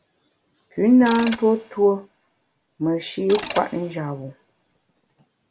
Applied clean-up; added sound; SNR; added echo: none; Mechanisms; 16 dB; none.